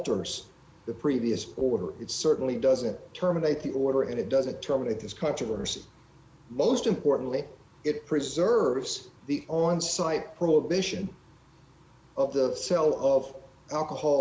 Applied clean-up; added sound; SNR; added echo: none; none; none; none.